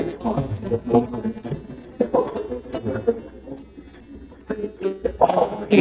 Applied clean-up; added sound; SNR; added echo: neural mask model DeepFilterNet 3.